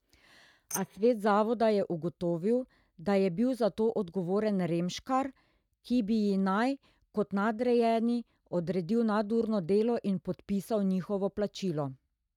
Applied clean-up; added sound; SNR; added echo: neural mask model DeepFilterNet 3.